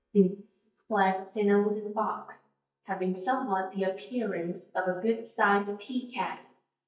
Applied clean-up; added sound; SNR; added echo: neural mask model DeepFilterNet 3.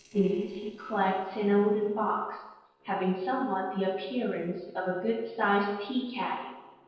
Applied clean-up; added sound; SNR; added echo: neural separator model SepFormer DNS4.